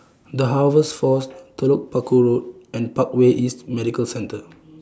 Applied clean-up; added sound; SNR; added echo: none; none; none; none.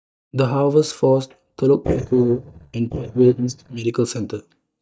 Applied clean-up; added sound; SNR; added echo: neural mask model DeepFilterNet 3.